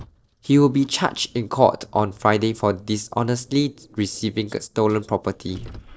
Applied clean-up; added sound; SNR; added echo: neural separator model SepFormer DNS4.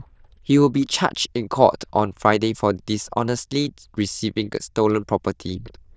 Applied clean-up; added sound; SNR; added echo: neural diffusion model UNIVERSE++.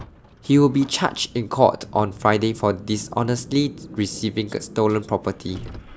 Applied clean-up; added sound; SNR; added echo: none; Car; 18 dB; none.